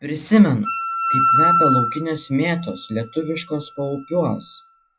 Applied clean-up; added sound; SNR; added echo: classical method log-MMSE.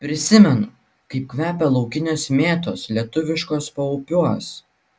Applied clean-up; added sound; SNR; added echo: none; none; none; none.